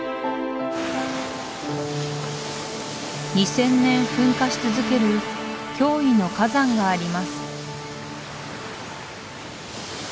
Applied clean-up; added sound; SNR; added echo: none; none; none; none.